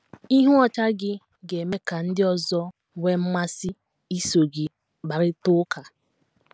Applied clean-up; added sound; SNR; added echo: none; none; none; none.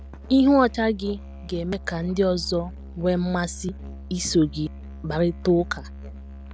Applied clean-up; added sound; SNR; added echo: none; Musical instrument; 14 dB; none.